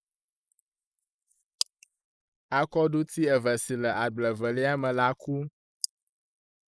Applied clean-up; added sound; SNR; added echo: neural mask model Resemble Enhance denoiser.